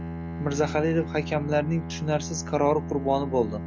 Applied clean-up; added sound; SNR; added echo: none; Bowed string instrument; 8 dB; none.